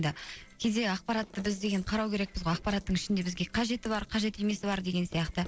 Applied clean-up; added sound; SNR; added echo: neural separator model SepFormer DNS4.